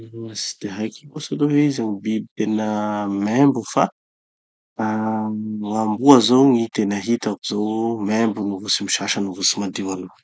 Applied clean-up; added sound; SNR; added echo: none; none; none; none.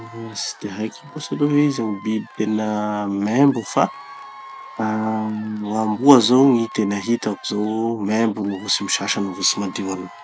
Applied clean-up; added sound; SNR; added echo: none; Applause / Crowd / Cheering; 20 dB; none.